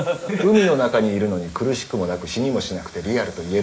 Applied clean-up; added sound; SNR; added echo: neural mask model Resemble Enhance denoiser.